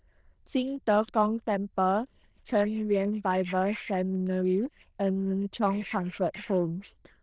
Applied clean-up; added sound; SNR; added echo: neural diffusion model UNIVERSE++.